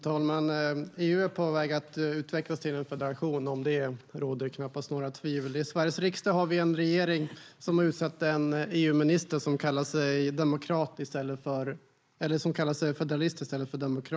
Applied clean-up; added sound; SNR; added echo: neural mask model Resemble Enhance denoiser.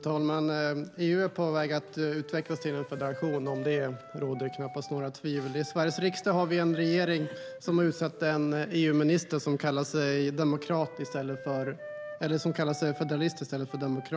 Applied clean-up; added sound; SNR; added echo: none; Wind instrument, woodwind instrument; 16 dB; none.